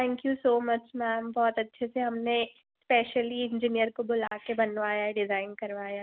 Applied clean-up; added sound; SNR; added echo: none; none; none; none.